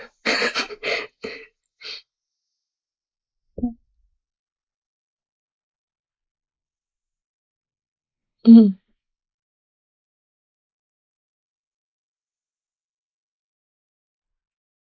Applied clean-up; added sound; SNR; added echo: neural mask model Resemble Enhance denoiser.